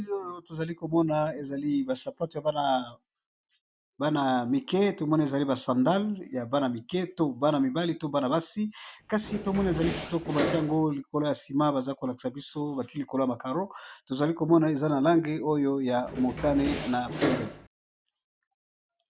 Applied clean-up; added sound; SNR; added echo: none; Door; 5 dB; none.